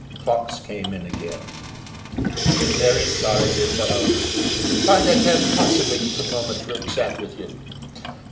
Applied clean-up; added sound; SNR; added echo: none; Sink (filling or washing) / Water tap, faucet; -2 dB; reverberation time 1.7 s.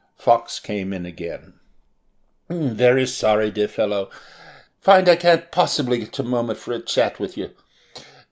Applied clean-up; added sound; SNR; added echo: none; none; none; none.